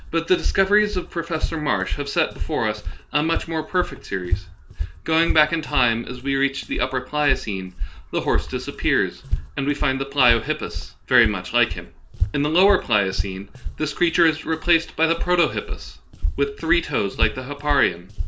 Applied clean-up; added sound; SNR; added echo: none; Walk, footsteps; 5 dB; none.